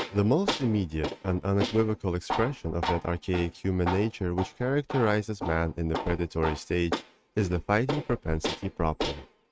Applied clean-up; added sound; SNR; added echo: neural mask model RNNoise.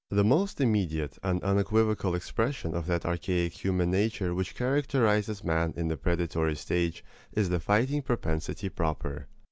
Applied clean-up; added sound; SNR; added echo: none; none; none; none.